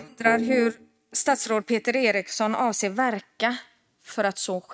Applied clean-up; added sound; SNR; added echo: neural mask model RNNoise.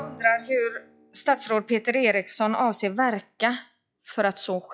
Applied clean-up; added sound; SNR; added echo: classical method log-MMSE.